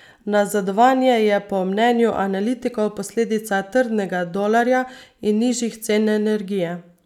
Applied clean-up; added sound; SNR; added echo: none; none; none; none.